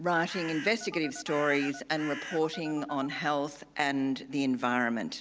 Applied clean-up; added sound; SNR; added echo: none; Telephone + Bird; 12 dB; none.